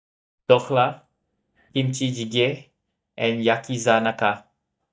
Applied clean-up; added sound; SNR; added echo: neural mask model DeepFilterNet 3.